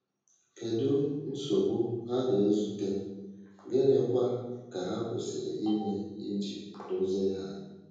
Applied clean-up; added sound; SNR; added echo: none; none; none; reverberation time 1.3 s.